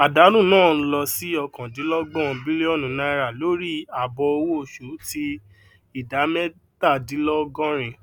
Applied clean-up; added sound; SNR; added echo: none; none; none; none.